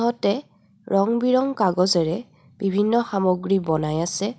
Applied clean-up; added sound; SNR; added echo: none; none; none; none.